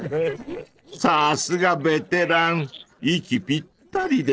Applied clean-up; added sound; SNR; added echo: neural separator model SepFormer DNS4.